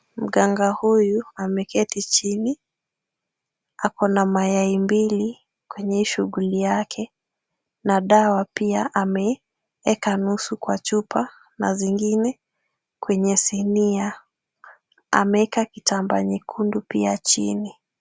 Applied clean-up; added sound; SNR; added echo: none; none; none; none.